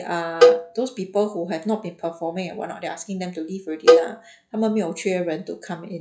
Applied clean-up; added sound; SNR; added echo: classical method log-MMSE.